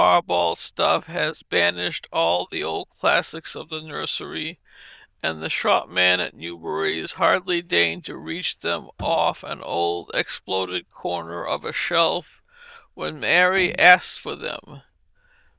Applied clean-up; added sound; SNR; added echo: neural diffusion model UNIVERSE++.